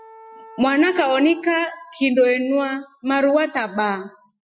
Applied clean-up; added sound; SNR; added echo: classical method Wiener filter.